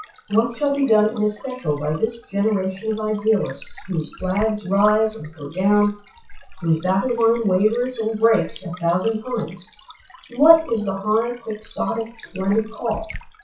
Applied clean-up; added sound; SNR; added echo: classical method WPE with log-MMSE.